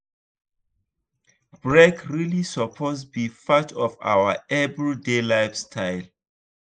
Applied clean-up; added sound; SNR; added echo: neural mask model Resemble Enhance denoiser.